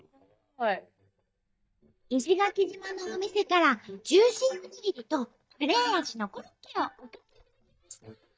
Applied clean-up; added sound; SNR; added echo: neural mask model DeepFilterNet 3.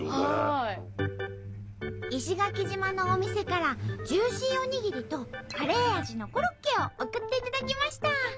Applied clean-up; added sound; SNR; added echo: none; Truck; 12 dB; none.